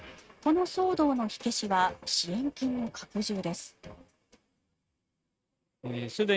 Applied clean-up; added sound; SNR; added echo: neural mask model RNNoise.